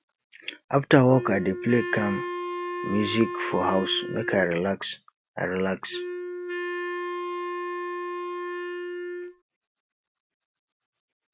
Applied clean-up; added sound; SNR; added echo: none; Wind instrument, woodwind instrument; 5 dB; none.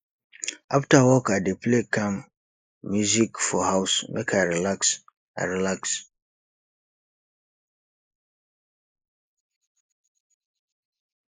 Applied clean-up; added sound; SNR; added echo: neural mask model Resemble Enhance denoiser.